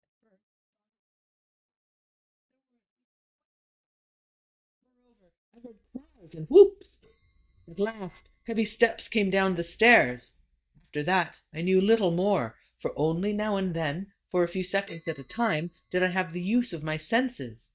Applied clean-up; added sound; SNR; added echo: neural mask model DeepFilterNet 3.